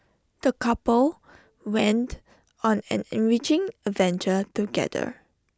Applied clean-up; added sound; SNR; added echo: none; none; none; none.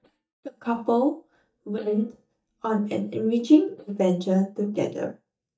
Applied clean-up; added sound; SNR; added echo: neural mask model DeepFilterNet 3.